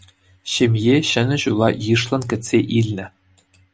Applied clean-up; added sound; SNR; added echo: none; none; none; none.